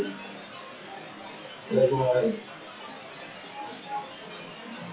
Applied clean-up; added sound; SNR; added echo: classical method WPE with log-MMSE.